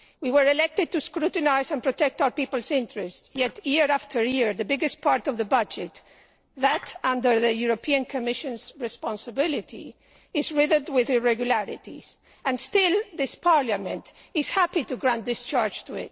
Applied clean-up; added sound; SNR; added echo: neural separator model SepFormer DNS4.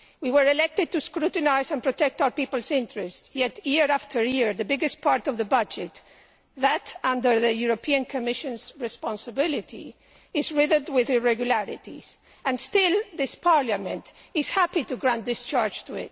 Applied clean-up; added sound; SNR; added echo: none; none; none; none.